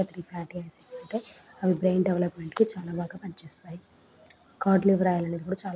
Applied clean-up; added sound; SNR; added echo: none; none; none; none.